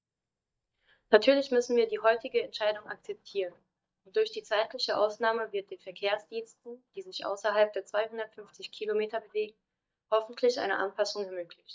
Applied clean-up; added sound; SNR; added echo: neural mask model DeepFilterNet 3.